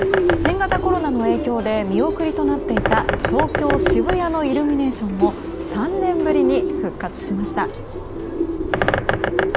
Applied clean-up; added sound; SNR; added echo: none; Bird + Bird; -1 dB; none.